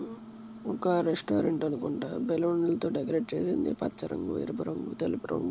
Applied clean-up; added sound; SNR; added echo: none; Microwave oven; 18 dB; none.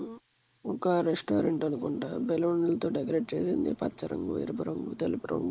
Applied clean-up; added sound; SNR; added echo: neural mask model Resemble Enhance denoiser.